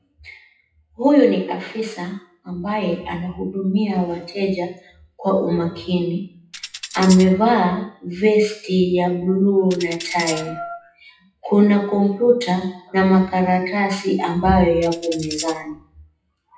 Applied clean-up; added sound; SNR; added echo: classical method WPE with log-MMSE.